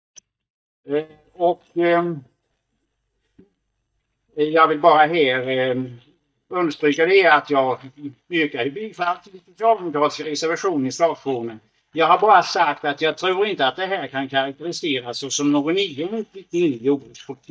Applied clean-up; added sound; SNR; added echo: neural mask model DeepFilterNet 3.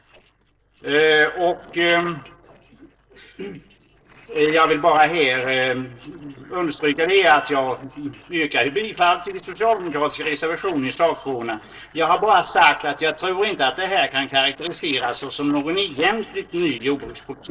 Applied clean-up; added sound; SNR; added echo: neural separator model SepFormer DNS4.